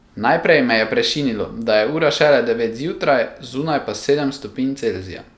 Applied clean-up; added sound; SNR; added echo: none; none; none; none.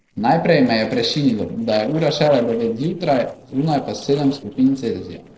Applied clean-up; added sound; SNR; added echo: neural separator model SepFormer DNS4.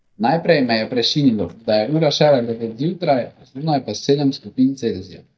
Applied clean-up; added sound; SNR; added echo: neural mask model DeepFilterNet 3.